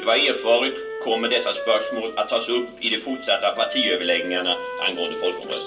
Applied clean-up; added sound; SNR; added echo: none; Wind instrument, woodwind instrument; 9 dB; reverberation time 0.3 s.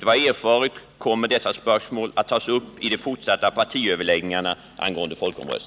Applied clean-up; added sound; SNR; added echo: none; none; none; none.